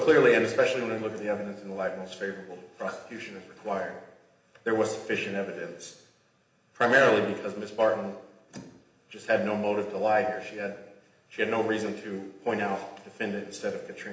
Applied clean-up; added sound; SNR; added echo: none; none; none; reverberation time 0.8 s.